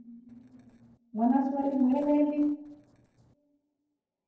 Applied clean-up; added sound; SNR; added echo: neural separator model SepFormer DNS4.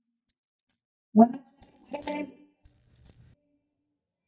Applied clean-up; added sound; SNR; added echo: neural mask model DeepFilterNet 3.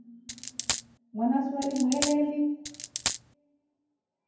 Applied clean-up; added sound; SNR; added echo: none; Coin (dropping); 3 dB; reverberation time 0.9 s.